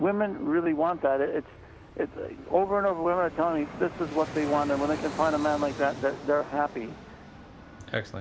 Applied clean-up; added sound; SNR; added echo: none; Fixed-wing aircraft, airplane; 14 dB; none.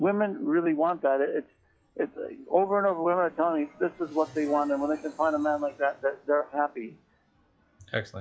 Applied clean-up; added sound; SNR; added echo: classical method log-MMSE.